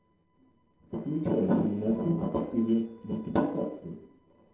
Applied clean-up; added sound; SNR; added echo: neural separator model SepFormer DNS4.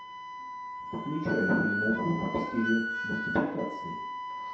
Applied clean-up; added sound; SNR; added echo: none; Wind instrument, woodwind instrument; 3 dB; reverberation time 0.7 s.